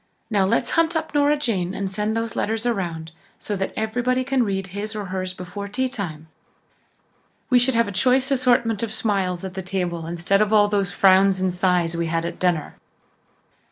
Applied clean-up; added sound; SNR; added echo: none; none; none; none.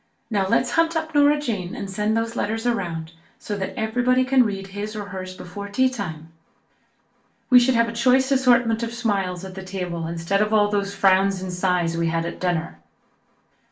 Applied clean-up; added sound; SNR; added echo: none; none; none; reverberation time 0.3 s.